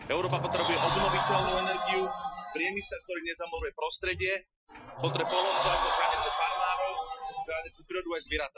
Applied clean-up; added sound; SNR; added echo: classical method Wiener filter.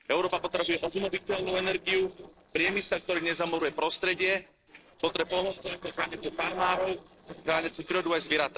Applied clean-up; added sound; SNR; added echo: neural separator model SepFormer DNS4.